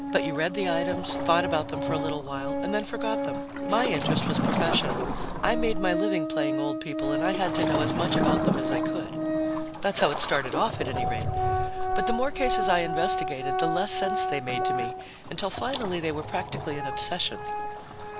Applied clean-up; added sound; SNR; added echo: none; Waves, surf + Organ; -1 dB; none.